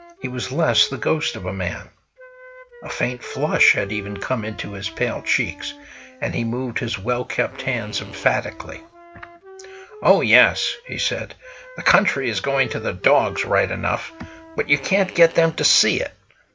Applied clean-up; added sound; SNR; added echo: none; Wind instrument, woodwind instrument + Fart; 18 dB; none.